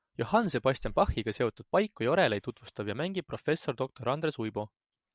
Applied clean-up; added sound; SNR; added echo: none; Breathing; 19 dB; none.